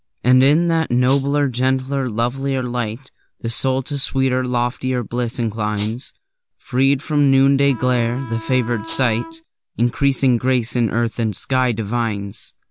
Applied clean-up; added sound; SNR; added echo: none; Rattle (instrument) + Bowed string instrument; 14 dB; none.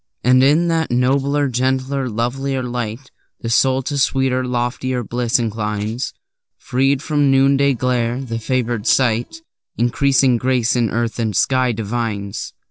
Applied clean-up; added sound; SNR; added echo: neural separator model SepFormer DNS4.